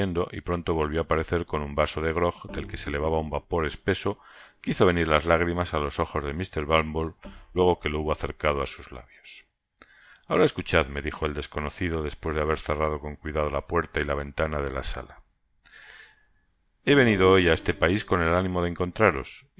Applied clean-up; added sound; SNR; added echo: neural mask model DeepFilterNet 3.